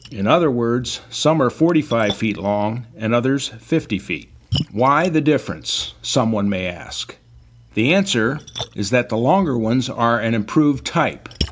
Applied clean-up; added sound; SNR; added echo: none; Splash, splatter; 15 dB; none.